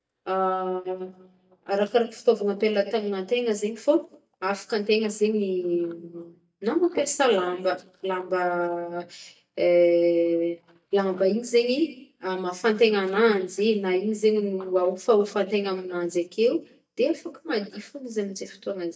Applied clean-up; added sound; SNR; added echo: neural mask model DeepFilterNet 3.